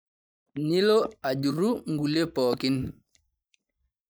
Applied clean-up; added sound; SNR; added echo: neural mask model DeepFilterNet 3.